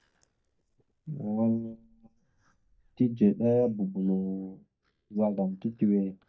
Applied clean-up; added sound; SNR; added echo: neural mask model DeepFilterNet 3.